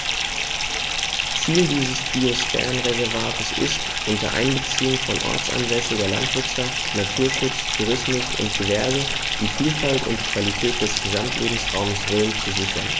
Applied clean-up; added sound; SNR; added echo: none; Fill (with liquid) / Bathtub (filling or washing); 0 dB; none.